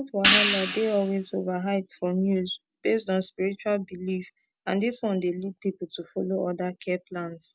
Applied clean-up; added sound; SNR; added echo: none; Hi-hat; -2 dB; none.